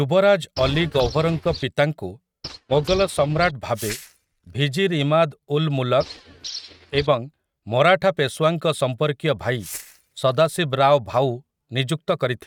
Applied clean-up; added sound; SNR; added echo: neural mask model RNNoise.